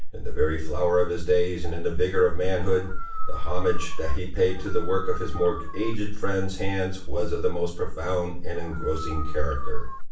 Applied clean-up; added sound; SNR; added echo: none; Dog; 17 dB; reverberation time 0.3 s.